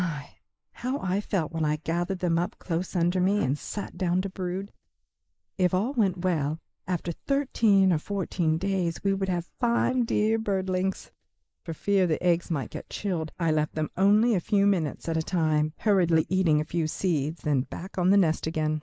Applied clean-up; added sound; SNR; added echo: neural mask model Resemble Enhance denoiser.